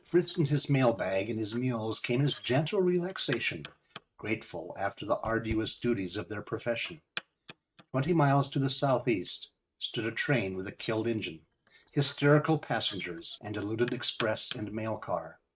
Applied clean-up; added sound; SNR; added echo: neural mask model RNNoise.